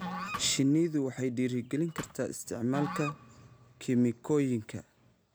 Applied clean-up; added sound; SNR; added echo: none; Musical instrument + Thump, thud; 13 dB; none.